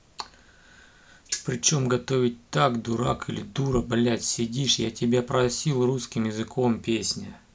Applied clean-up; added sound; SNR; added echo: none; none; none; none.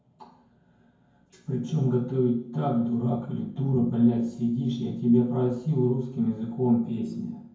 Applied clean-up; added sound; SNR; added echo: none; none; none; reverberation time 0.9 s.